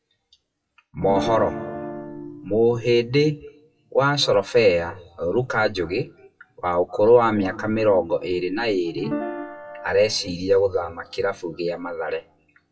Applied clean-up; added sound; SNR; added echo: classical method WPE with log-MMSE.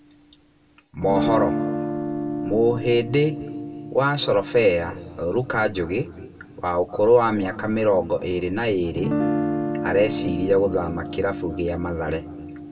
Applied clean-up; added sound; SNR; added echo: none; Guitar; 6 dB; reverberation time 1.8 s.